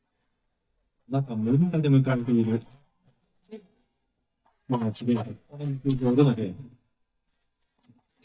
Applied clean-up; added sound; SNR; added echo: neural mask model DeepFilterNet 3.